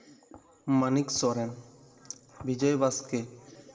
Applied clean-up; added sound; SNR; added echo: none; none; none; reverberation time 2.8 s.